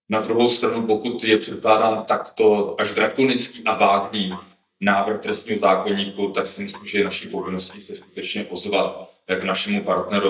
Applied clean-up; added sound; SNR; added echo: neural mask model DeepFilterNet 3.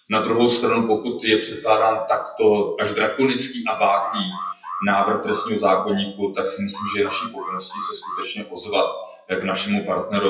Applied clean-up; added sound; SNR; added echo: classical method WPE with log-MMSE.